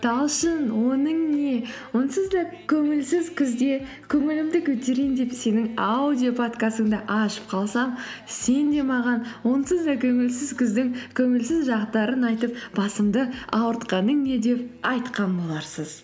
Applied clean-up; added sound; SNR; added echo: none; none; none; none.